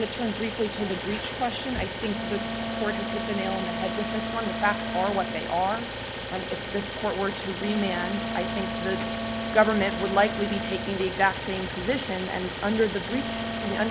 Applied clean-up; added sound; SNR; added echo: none; Wind instrument, woodwind instrument + Idling; 3 dB; none.